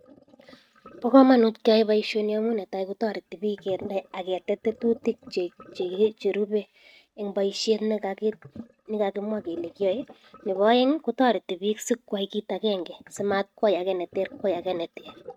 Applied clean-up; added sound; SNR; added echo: neural mask model RNNoise.